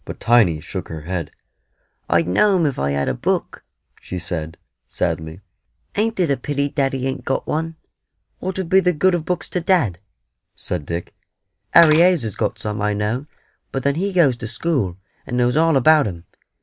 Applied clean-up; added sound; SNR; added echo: none; Glass / Liquid; 18 dB; none.